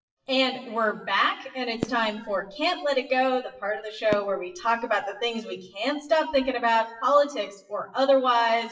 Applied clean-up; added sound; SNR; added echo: classical method WPE with log-MMSE.